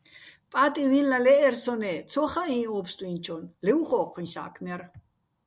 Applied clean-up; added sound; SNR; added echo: none; none; none; none.